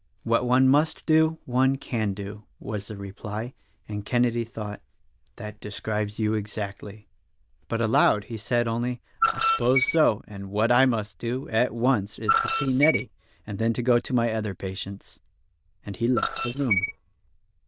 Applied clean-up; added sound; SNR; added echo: neural diffusion model UNIVERSE++.